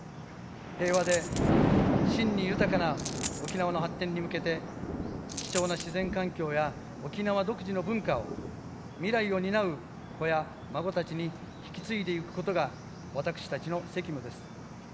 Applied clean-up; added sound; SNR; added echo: none; Coin (dropping) + Thunder; 3 dB; none.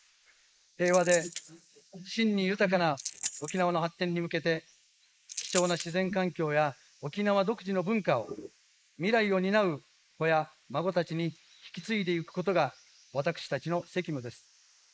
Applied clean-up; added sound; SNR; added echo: neural mask model Resemble Enhance denoiser.